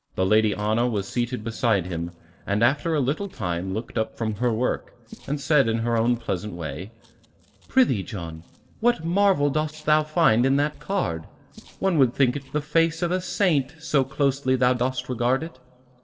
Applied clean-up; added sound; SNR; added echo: neural separator model SepFormer DNS4.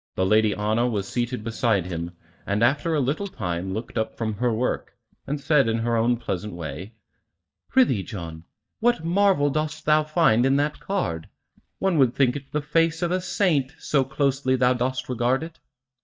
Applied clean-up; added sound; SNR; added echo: neural mask model DeepFilterNet 3.